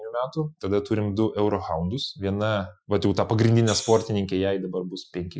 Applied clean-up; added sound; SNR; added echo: classical method Wiener filter.